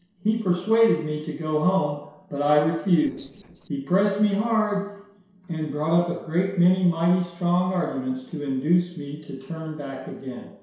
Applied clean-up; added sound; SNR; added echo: neural separator model SepFormer DNS4.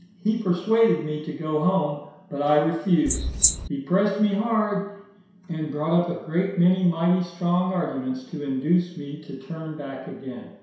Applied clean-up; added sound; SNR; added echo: none; Wild animals; -2 dB; reverberation time 0.7 s.